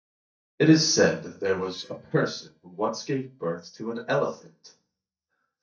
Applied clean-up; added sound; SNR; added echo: neural mask model DeepFilterNet 3.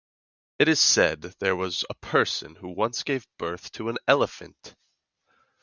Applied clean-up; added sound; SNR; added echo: none; none; none; none.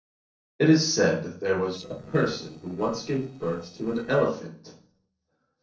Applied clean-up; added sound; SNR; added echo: neural separator model SepFormer DNS4.